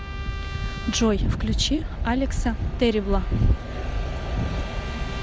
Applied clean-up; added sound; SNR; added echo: none; Trumpet; 19 dB; none.